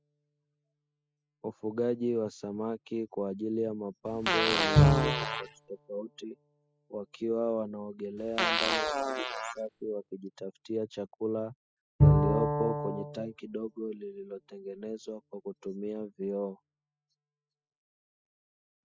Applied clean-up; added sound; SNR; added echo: classical method spectral subtraction.